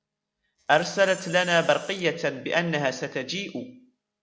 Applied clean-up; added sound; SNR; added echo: none; Door; 20 dB; none.